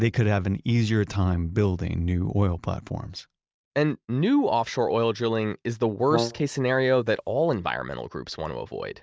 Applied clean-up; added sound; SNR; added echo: neural mask model RNNoise.